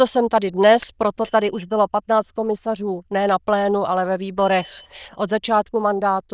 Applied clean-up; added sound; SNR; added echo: neural diffusion model UNIVERSE++.